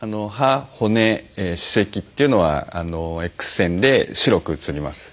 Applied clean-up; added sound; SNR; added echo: none; none; none; none.